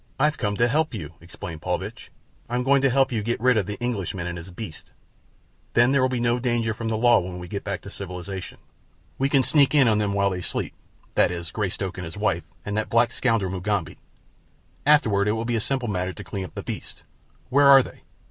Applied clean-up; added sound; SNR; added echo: none; none; none; none.